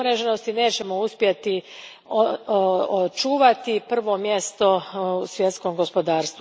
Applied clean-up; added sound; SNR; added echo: none; none; none; none.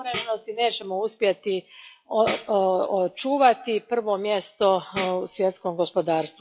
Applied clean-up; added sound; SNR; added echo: classical method log-MMSE.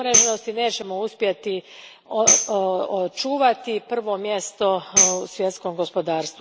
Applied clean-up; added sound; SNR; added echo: none; Tambourine; 0 dB; none.